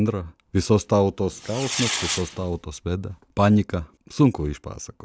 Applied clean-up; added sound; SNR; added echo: none; Fireworks; 6 dB; none.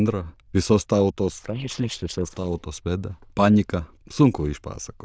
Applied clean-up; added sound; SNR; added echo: neural diffusion model UNIVERSE++.